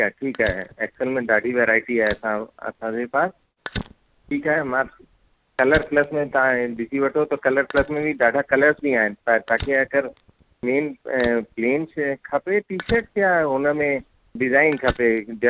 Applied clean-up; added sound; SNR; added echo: none; Fire; 15 dB; none.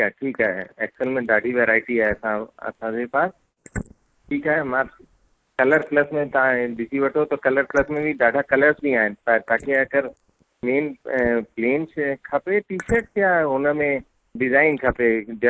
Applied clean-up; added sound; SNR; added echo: neural mask model Resemble Enhance denoiser.